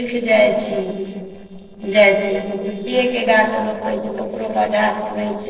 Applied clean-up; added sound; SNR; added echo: neural separator model SepFormer DNS4.